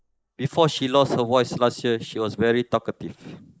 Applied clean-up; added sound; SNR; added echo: neural mask model Resemble Enhance denoiser.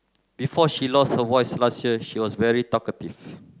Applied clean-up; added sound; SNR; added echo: none; none; none; none.